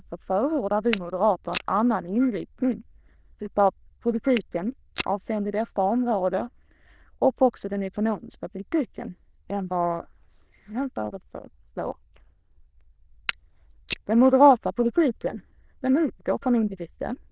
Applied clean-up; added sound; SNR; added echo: neural diffusion model UNIVERSE++.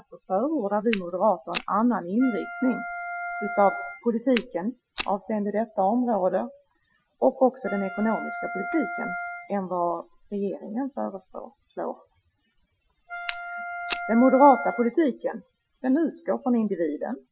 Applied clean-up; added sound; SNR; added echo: classical method Wiener filter.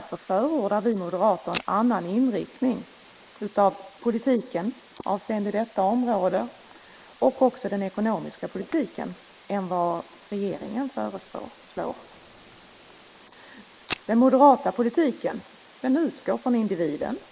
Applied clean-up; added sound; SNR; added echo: neural mask model Resemble Enhance denoiser.